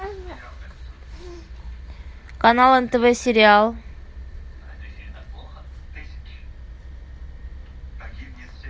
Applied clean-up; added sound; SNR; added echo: none; none; none; none.